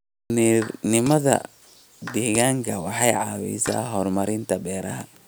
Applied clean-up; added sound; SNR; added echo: none; Clapping + Dishes, pots, and pans; 19 dB; none.